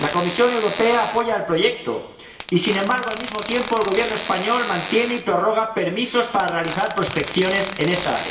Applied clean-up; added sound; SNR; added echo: none; Fart; 9 dB; reverberation time 0.8 s.